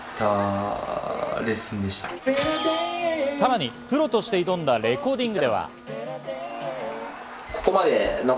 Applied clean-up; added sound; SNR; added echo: none; Harmonica + Crowd; 14 dB; none.